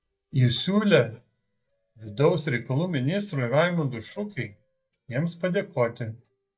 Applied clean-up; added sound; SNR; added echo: neural mask model DeepFilterNet 3.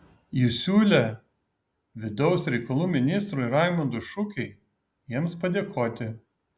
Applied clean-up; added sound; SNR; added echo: none; none; none; none.